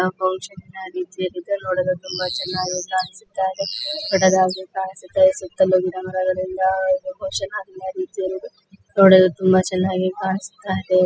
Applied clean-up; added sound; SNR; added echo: classical method spectral subtraction.